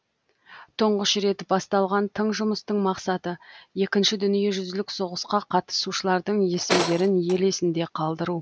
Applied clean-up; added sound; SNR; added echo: none; Tools; 6 dB; none.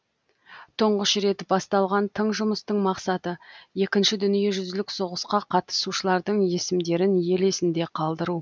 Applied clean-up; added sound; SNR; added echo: none; none; none; none.